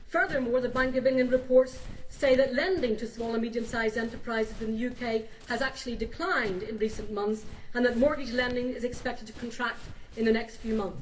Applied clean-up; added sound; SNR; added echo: none; Run; 12 dB; reverberation time 0.3 s.